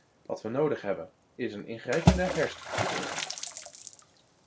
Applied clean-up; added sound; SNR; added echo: none; Water / Splash, splatter; -1 dB; none.